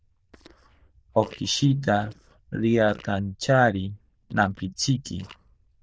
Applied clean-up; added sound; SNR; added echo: neural diffusion model UNIVERSE++.